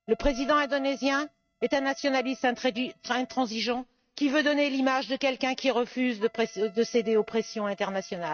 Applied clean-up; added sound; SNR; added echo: neural mask model RNNoise.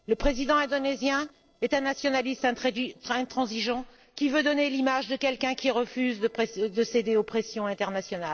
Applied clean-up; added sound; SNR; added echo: neural separator model SepFormer DNS4.